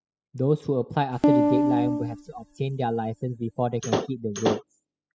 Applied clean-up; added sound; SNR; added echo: classical method spectral subtraction.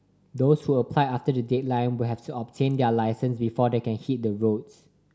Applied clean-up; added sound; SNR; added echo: none; none; none; none.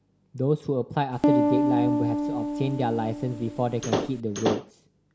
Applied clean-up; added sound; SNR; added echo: none; Piano + Slam / Wood; -3 dB; none.